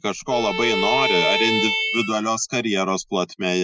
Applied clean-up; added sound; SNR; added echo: classical method Wiener filter.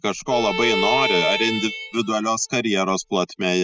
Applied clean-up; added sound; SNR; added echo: classical method spectral subtraction.